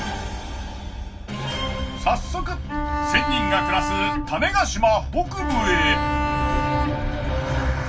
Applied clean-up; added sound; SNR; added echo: none; Bowed string instrument; 2 dB; reverberation time 0.2 s.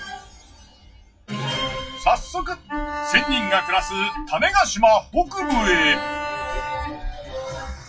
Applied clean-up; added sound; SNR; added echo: classical method WPE with log-MMSE.